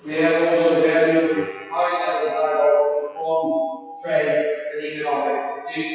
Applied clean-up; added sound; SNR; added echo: classical method WPE with log-MMSE.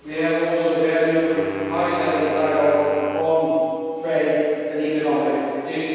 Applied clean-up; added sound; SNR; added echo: none; Wind instrument, woodwind instrument; 11 dB; reverberation time 2.2 s.